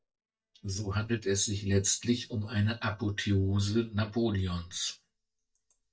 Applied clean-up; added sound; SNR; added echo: neural mask model DeepFilterNet 3.